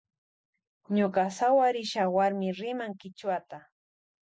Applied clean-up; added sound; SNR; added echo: none; none; none; none.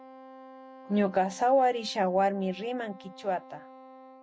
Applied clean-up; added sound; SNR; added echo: none; Wind instrument, woodwind instrument; 20 dB; none.